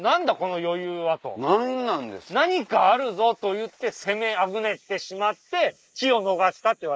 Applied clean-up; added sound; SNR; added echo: neural mask model Resemble Enhance denoiser.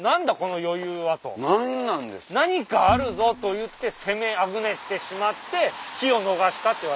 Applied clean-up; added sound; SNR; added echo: none; Bowed string instrument; 11 dB; none.